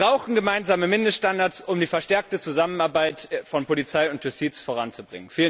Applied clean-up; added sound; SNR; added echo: none; none; none; none.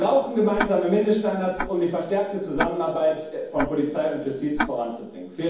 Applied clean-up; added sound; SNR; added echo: none; Tick-tock; 10 dB; reverberation time 1.2 s.